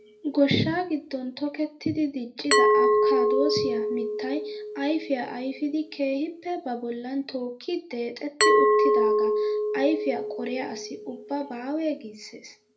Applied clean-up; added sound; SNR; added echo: none; Glass; -2 dB; reverberation time 0.3 s.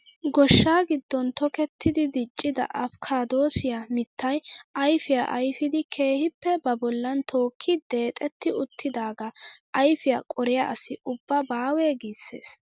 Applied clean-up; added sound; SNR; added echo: none; none; none; none.